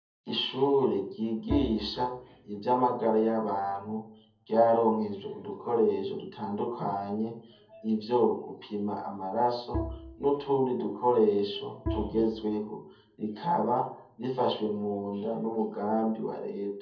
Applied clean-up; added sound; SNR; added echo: none; Bowed string instrument; 11 dB; reverberation time 0.6 s.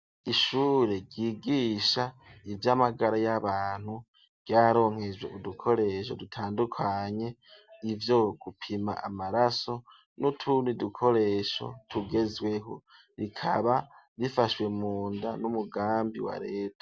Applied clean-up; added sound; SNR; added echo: none; none; none; none.